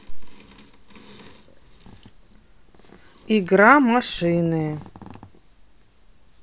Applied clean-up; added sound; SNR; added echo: none; none; none; none.